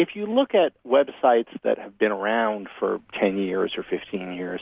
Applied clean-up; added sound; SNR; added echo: none; none; none; none.